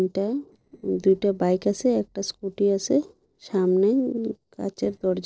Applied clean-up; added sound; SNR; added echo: neural separator model SepFormer DNS4.